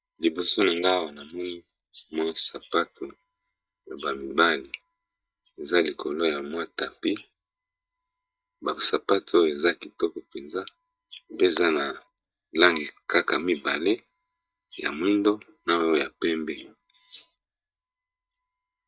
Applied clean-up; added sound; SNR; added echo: neural mask model DeepFilterNet 3.